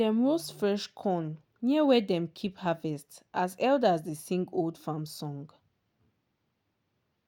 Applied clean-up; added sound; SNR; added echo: none; none; none; none.